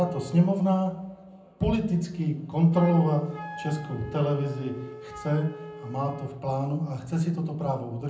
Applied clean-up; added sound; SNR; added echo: none; Wind instrument, woodwind instrument; 17 dB; reverberation time 0.6 s.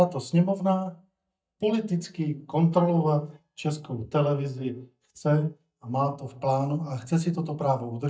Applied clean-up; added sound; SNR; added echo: neural mask model DeepFilterNet 3.